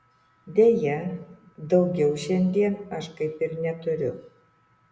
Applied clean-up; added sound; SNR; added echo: none; none; none; none.